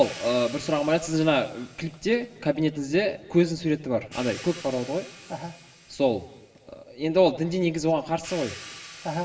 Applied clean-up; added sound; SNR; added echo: none; Hi-hat; 19 dB; reverberation time 1.7 s.